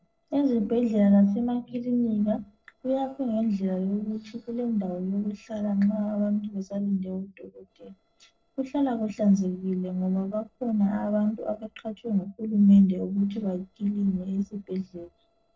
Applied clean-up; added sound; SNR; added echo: neural separator model SepFormer DNS4.